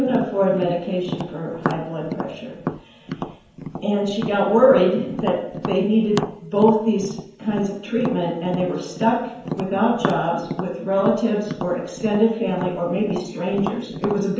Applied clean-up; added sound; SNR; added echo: none; Tap; 10 dB; reverberation time 0.9 s.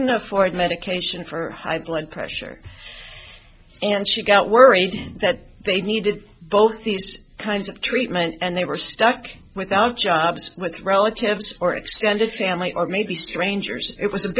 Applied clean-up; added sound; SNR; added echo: none; none; none; none.